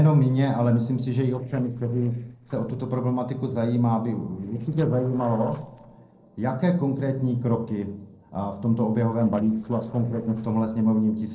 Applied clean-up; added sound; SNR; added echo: neural separator model SepFormer DNS4.